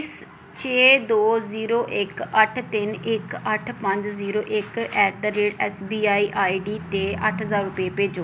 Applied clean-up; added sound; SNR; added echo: none; none; none; none.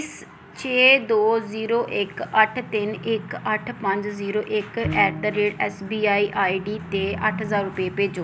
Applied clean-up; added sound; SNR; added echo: none; Bowed string instrument; 12 dB; none.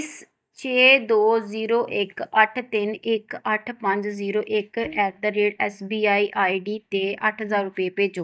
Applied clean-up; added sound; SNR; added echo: neural mask model DeepFilterNet 3.